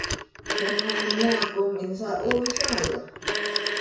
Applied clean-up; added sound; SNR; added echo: none; Telephone; 0 dB; reverberation time 0.6 s.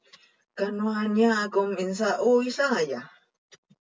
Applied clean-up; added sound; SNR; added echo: none; none; none; none.